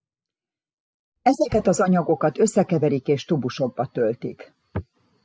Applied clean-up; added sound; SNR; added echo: none; Knock; 17 dB; none.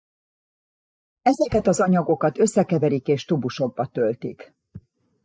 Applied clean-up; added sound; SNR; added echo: neural mask model DeepFilterNet 3.